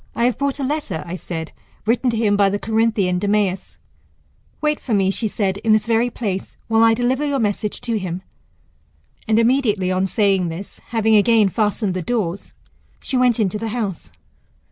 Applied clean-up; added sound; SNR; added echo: none; none; none; none.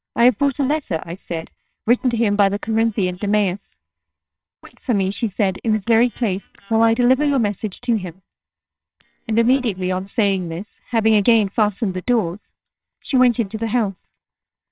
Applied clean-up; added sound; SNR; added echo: neural separator model SepFormer WHAMR!.